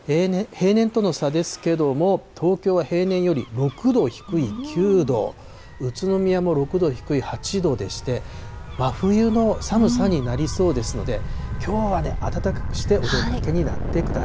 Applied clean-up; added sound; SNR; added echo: none; Gull, seagull / Waves, surf / Siren; 8 dB; none.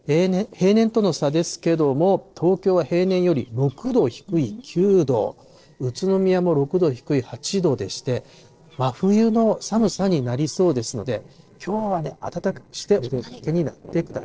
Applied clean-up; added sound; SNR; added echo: neural separator model SepFormer DNS4.